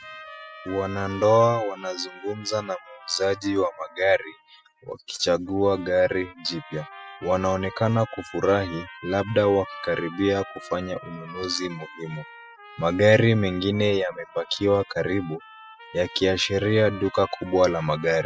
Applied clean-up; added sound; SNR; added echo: classical method spectral subtraction.